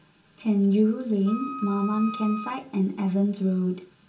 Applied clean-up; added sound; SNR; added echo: none; Wind instrument, woodwind instrument; 12 dB; reverberation time 0.3 s.